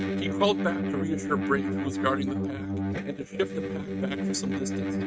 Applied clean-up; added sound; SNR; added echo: neural mask model RNNoise.